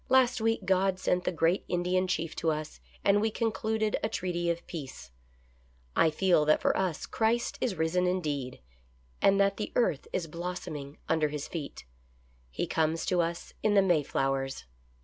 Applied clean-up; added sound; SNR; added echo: none; none; none; none.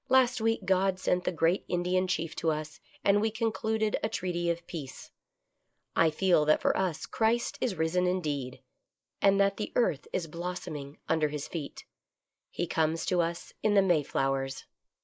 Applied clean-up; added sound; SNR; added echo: neural mask model Resemble Enhance denoiser.